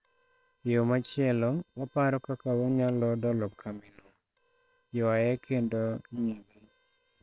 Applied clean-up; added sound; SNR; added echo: neural separator model SepFormer WHAM!.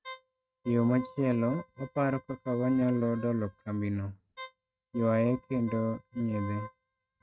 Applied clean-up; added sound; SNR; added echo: neural mask model RNNoise.